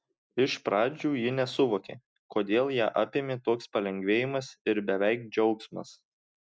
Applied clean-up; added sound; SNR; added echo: none; none; none; none.